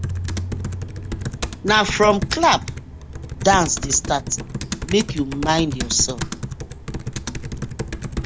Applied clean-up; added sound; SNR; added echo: none; Computer keyboard; 5 dB; none.